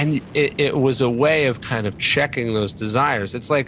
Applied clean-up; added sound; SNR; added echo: none; Fixed-wing aircraft, airplane; 18 dB; none.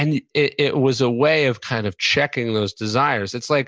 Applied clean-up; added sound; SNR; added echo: none; none; none; none.